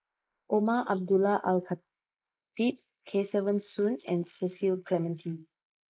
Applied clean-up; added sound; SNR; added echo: neural mask model Resemble Enhance denoiser.